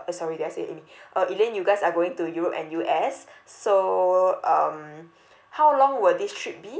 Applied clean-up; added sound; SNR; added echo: none; none; none; none.